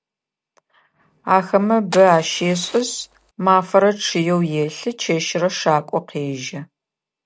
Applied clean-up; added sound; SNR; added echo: neural separator model SepFormer DNS4.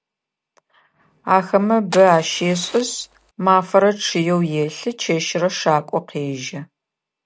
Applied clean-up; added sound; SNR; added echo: none; Fire; 16 dB; none.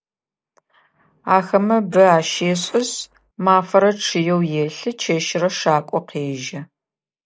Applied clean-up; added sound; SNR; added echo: neural mask model Resemble Enhance denoiser.